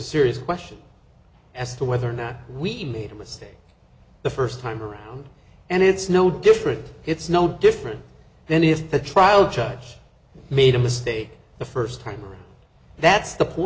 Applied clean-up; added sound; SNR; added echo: none; none; none; none.